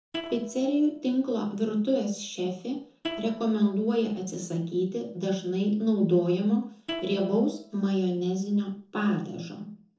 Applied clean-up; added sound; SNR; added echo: neural separator model SepFormer DNS4.